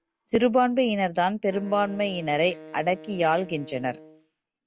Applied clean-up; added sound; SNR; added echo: none; Wind instrument, woodwind instrument; 20 dB; none.